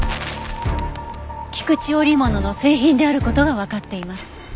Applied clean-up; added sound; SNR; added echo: none; Crackle; 14 dB; none.